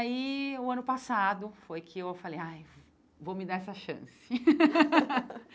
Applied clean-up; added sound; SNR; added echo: none; none; none; none.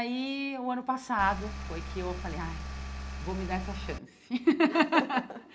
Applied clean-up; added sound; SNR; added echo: none; Engine; 7 dB; reverberation time 0.7 s.